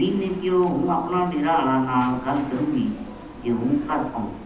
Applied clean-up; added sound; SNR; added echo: none; Alarm; 16 dB; reverberation time 0.8 s.